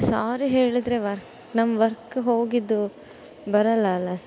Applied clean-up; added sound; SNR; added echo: none; none; none; none.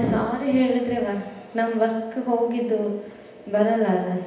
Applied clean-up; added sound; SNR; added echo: none; none; none; reverberation time 0.9 s.